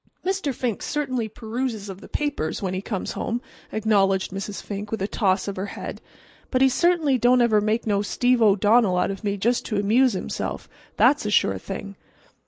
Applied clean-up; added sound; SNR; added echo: neural mask model Resemble Enhance denoiser.